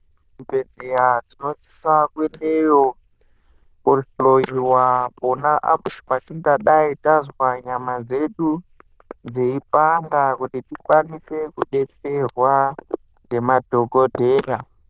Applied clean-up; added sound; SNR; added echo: neural diffusion model UNIVERSE++.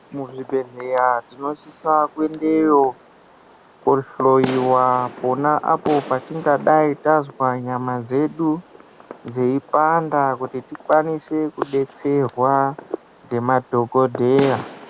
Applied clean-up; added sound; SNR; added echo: none; Fireworks; 17 dB; none.